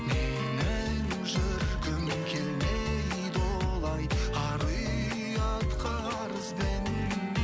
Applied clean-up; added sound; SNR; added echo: none; none; none; none.